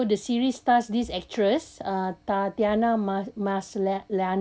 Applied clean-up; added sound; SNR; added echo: none; none; none; none.